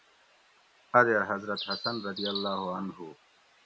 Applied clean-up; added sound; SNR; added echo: none; Bird; 8 dB; none.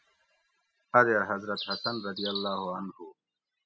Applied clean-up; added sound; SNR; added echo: classical method spectral subtraction.